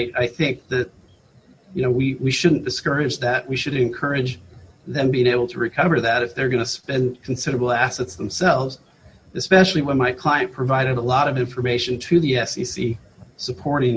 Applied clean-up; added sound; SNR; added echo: none; none; none; none.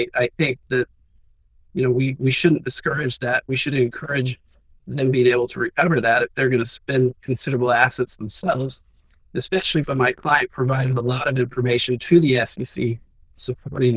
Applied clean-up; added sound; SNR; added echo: neural diffusion model UNIVERSE++.